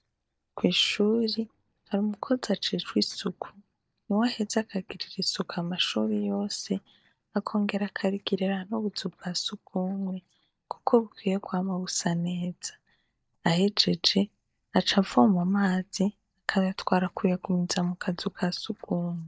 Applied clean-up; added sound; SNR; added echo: neural mask model DeepFilterNet 3.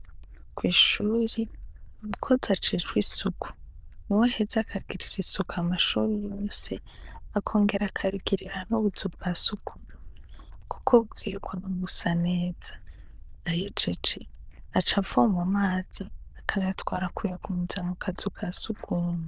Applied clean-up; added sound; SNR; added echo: neural diffusion model UNIVERSE++.